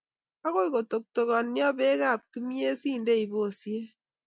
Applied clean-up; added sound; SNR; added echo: none; none; none; none.